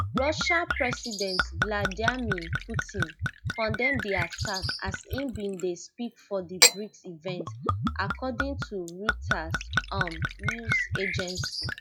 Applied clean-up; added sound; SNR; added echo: classical method log-MMSE.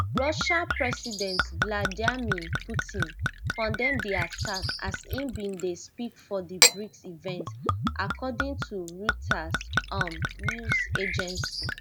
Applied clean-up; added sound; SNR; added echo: none; Bird + Gurgling / Chink, clink / Liquid; -4 dB; none.